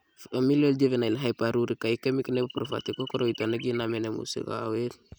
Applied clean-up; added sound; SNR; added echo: none; none; none; none.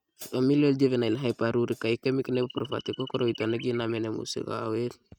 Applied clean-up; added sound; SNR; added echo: neural mask model RNNoise.